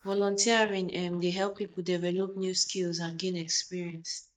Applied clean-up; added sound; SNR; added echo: neural mask model DeepFilterNet 3.